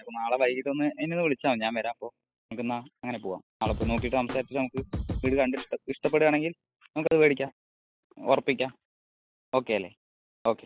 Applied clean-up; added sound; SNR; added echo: classical method spectral subtraction.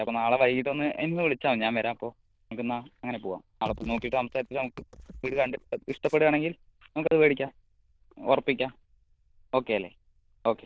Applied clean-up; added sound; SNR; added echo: neural diffusion model UNIVERSE++.